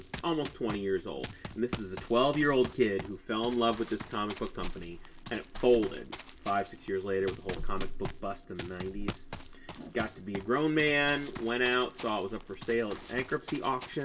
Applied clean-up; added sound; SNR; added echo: none; Run; 13 dB; reverberation time 0.1 s.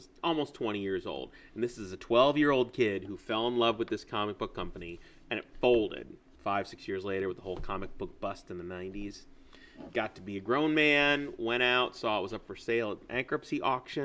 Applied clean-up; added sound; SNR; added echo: none; none; none; none.